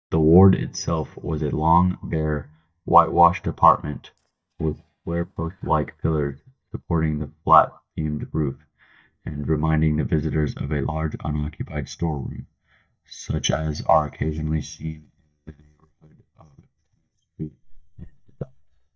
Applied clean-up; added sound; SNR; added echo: neural mask model DeepFilterNet 3.